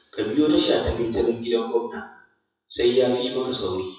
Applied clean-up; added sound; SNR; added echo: classical method WPE with log-MMSE.